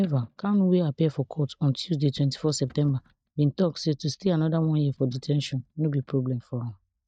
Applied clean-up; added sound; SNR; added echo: neural mask model DeepFilterNet 3.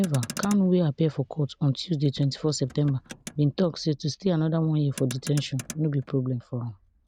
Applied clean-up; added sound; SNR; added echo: none; Motor vehicle (road); 18 dB; none.